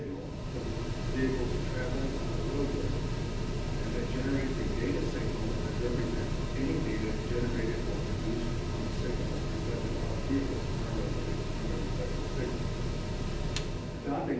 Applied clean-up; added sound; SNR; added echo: none; Mechanical fan; -4 dB; reverberation time 0.9 s.